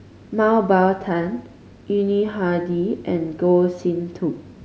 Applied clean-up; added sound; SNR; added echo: none; none; none; none.